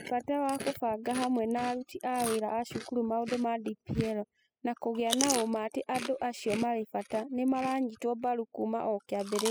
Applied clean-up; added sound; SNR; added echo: classical method spectral subtraction.